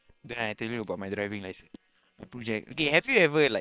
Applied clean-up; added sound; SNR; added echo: neural separator model SepFormer WHAM!.